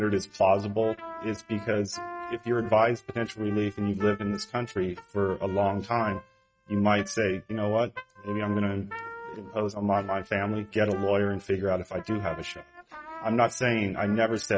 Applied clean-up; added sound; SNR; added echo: neural mask model RNNoise.